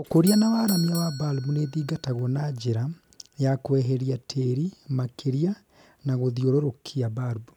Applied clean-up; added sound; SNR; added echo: none; Doorbell; 18 dB; none.